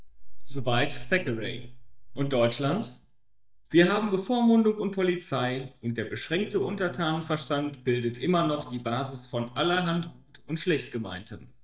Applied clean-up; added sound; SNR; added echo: neural mask model DeepFilterNet 3.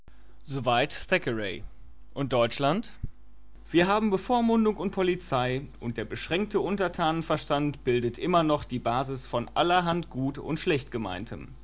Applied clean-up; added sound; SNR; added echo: none; none; none; none.